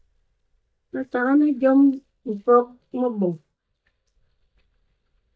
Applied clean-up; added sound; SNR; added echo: neural mask model DeepFilterNet 3.